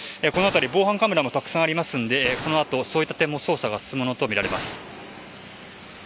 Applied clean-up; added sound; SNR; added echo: none; Gunshot, gunfire; 14 dB; none.